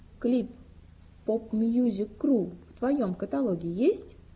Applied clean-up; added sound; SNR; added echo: none; none; none; none.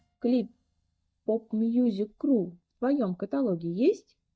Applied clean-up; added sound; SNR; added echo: neural mask model DeepFilterNet 3.